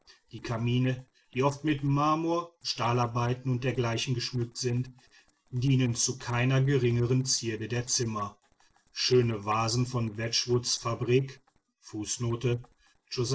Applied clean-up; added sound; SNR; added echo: neural separator model SepFormer DNS4.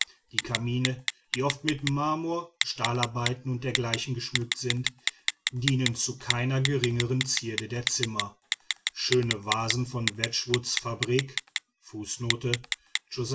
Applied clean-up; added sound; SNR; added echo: none; Telephone; 3 dB; none.